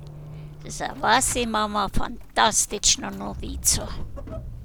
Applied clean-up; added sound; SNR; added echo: none; Squeak / Accelerating, revving, vroom / Vehicle; 12 dB; none.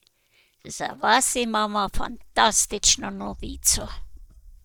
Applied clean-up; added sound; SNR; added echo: neural mask model DeepFilterNet 3.